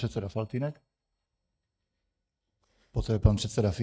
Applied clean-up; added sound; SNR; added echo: neural mask model DeepFilterNet 3.